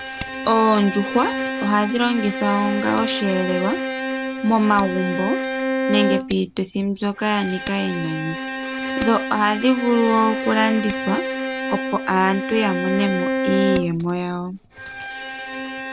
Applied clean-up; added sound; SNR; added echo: none; Bowed string instrument + Scissors; 4 dB; none.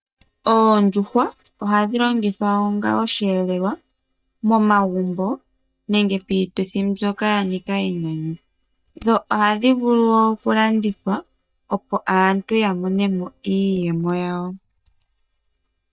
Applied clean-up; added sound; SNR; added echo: neural mask model DeepFilterNet 3.